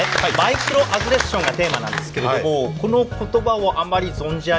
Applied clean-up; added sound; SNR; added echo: none; none; none; none.